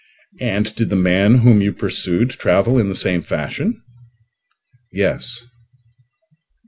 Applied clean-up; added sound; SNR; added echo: none; none; none; none.